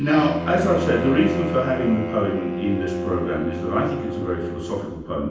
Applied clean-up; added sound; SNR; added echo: none; Bowed string instrument; 5 dB; reverberation time 0.9 s.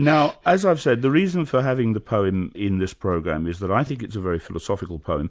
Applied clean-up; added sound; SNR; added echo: none; none; none; none.